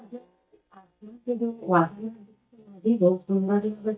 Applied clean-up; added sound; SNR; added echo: neural mask model DeepFilterNet 3.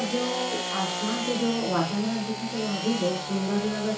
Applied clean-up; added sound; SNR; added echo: none; Sawing / Engine; 5 dB; reverberation time 0.6 s.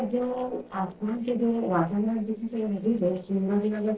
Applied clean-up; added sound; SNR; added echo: neural separator model SepFormer DNS4.